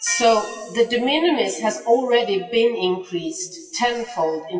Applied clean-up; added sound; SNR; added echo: classical method WPE with log-MMSE.